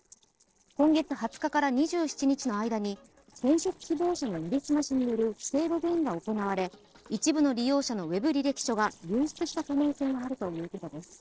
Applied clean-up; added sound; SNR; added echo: neural separator model SepFormer DNS4.